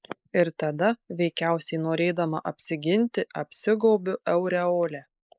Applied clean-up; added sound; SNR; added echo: neural mask model Resemble Enhance denoiser.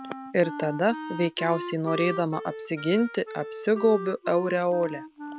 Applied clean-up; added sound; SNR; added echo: none; Wind instrument, woodwind instrument; 10 dB; none.